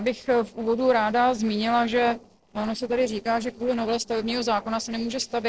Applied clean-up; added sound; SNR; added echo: neural separator model SepFormer DNS4.